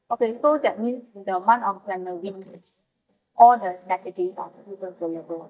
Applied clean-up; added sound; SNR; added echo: neural mask model DeepFilterNet 3.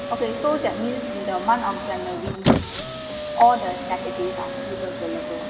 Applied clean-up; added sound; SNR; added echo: none; Squeak; 3 dB; reverberation time 2.4 s.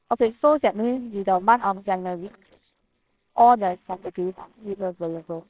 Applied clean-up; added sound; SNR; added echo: neural separator model SepFormer WHAMR!.